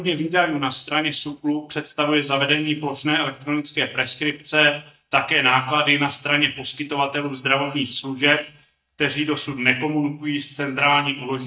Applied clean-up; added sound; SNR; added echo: neural mask model DeepFilterNet 3.